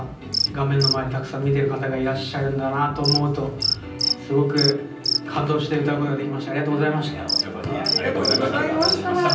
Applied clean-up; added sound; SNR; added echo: none; Cricket; 5 dB; reverberation time 0.6 s.